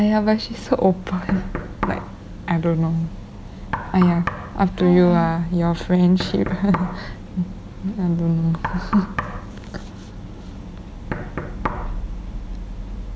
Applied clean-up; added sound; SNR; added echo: none; Knock; 12 dB; none.